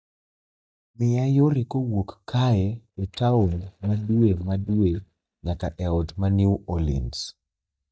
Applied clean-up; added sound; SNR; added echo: neural mask model DeepFilterNet 3.